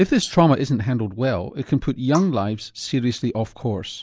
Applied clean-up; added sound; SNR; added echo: neural mask model Resemble Enhance denoiser.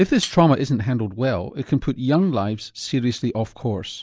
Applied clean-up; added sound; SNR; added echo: neural mask model DeepFilterNet 3.